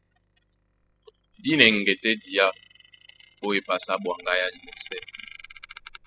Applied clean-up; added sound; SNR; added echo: classical method spectral subtraction.